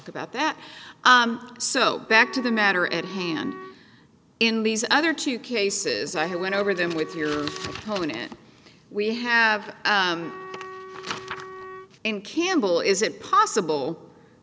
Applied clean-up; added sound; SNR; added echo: none; Wind instrument, woodwind instrument; 17 dB; none.